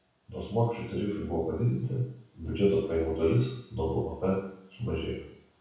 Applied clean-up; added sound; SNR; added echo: none; none; none; reverberation time 0.7 s.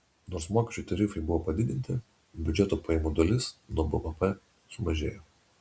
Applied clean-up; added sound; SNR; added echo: none; none; none; none.